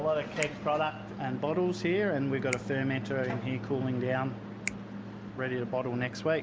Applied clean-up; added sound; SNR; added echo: none; Finger snapping; 16 dB; none.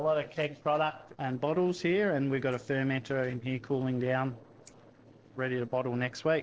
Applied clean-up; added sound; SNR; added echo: neural separator model SepFormer DNS4.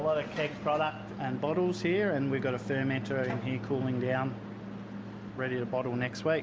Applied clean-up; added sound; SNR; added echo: none; none; none; none.